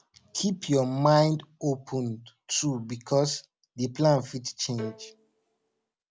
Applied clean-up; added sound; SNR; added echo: none; Bowed string instrument; 17 dB; none.